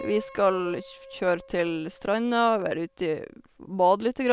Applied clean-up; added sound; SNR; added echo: none; Piano; 19 dB; none.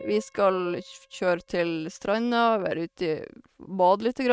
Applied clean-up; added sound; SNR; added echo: neural mask model RNNoise.